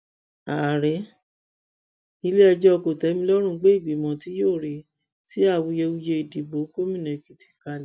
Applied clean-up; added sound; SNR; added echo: none; none; none; none.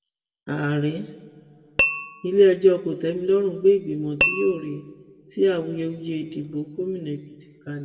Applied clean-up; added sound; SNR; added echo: none; Tap / Glass; 3 dB; reverberation time 1.7 s.